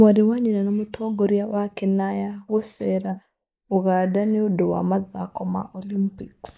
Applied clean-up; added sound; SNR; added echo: neural mask model Resemble Enhance denoiser.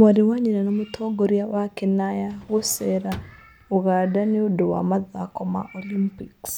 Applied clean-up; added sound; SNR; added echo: none; Drawer open or close; 20 dB; none.